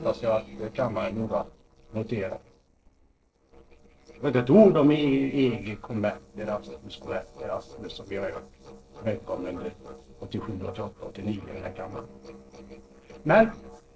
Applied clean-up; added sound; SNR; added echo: neural separator model SepFormer DNS4.